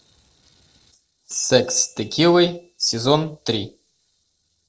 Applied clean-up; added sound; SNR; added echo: neural separator model SepFormer DNS4.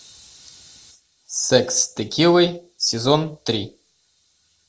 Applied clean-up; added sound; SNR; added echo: none; none; none; none.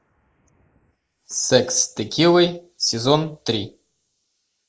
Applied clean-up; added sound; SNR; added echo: neural mask model Resemble Enhance denoiser.